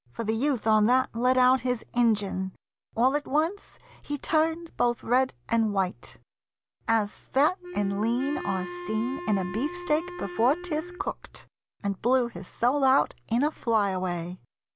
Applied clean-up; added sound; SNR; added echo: none; Wind instrument, woodwind instrument; 10 dB; none.